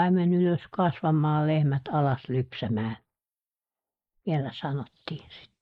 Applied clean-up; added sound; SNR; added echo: neural mask model Resemble Enhance denoiser.